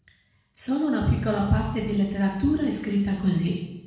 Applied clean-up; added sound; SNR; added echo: none; none; none; reverberation time 0.9 s.